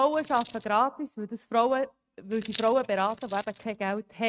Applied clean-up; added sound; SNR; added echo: neural mask model RNNoise.